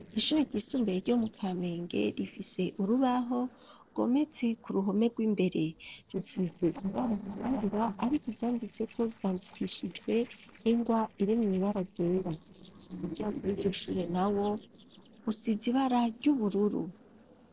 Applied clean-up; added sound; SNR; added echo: neural separator model SepFormer DNS4.